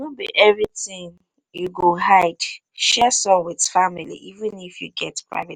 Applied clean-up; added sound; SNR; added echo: none; none; none; none.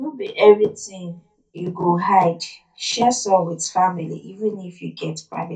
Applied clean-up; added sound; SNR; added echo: none; none; none; reverberation time 0.3 s.